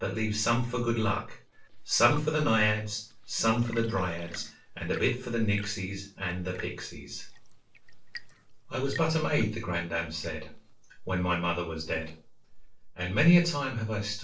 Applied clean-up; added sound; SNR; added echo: neural separator model SepFormer DNS4.